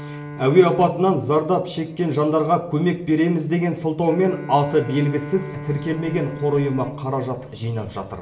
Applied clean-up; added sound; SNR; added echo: none; Bowed string instrument; 15 dB; reverberation time 1.3 s.